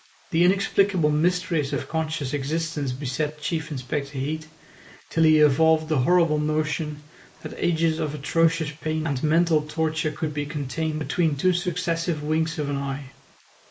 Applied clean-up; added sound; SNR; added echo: neural mask model Resemble Enhance denoiser.